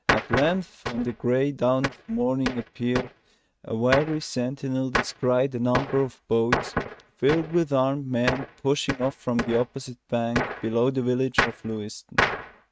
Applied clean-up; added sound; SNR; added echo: neural mask model RNNoise.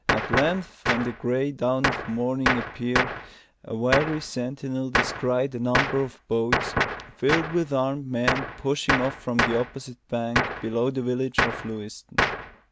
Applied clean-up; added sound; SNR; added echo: none; Gunshot, gunfire; 1 dB; none.